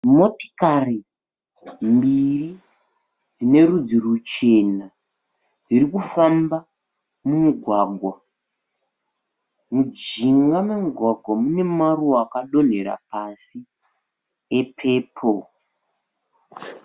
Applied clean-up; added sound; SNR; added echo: none; none; none; none.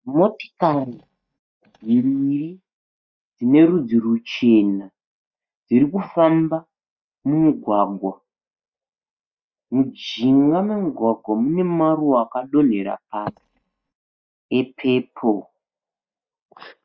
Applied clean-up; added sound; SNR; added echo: neural mask model DeepFilterNet 3.